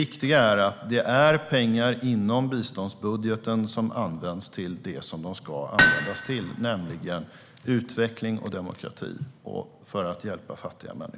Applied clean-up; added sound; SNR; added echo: none; Hammer; -1 dB; none.